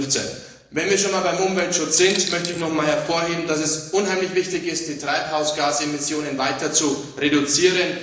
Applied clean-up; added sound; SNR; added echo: neural separator model SepFormer DNS4.